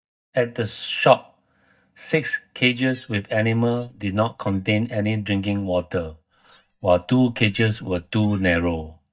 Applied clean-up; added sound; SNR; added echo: neural mask model DeepFilterNet 3.